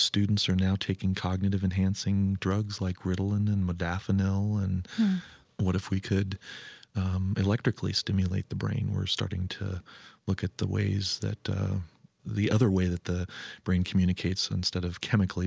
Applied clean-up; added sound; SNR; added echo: none; none; none; none.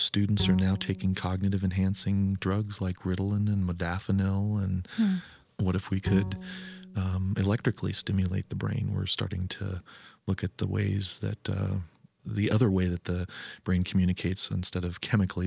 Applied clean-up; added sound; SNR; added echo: none; Bowed string instrument; 10 dB; none.